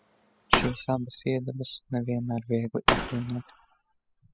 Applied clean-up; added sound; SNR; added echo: classical method spectral subtraction.